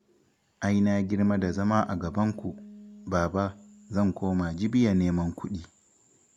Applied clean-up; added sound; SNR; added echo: none; Bass guitar; 19 dB; none.